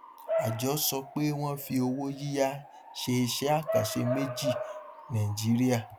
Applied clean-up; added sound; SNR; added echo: none; Bark / Motor vehicle (road) / Siren; 7 dB; none.